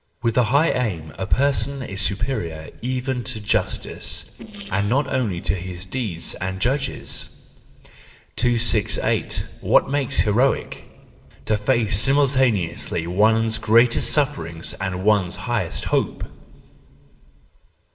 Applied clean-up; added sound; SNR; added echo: neural separator model SepFormer DNS4.